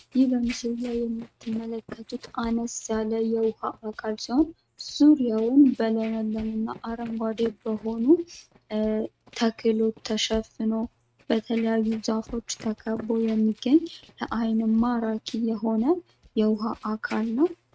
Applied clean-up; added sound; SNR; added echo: neural mask model RNNoise.